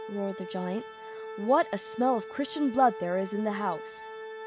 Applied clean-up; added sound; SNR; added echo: none; Organ; 11 dB; none.